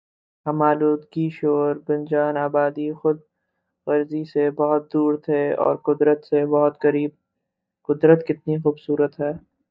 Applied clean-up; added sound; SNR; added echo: neural mask model DeepFilterNet 3.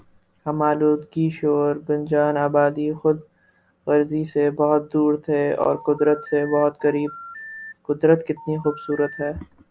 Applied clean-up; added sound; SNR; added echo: none; Telephone; 16 dB; none.